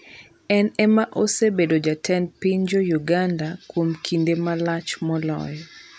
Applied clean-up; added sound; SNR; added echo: none; none; none; none.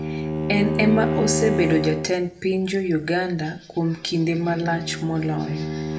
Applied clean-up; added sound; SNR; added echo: none; Bowed string instrument; 4 dB; reverberation time 0.5 s.